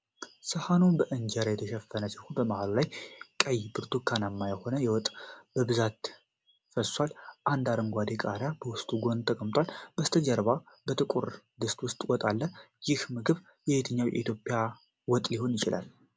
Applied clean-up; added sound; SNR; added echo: none; none; none; none.